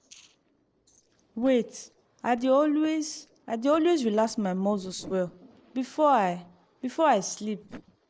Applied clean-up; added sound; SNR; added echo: neural separator model SepFormer DNS4.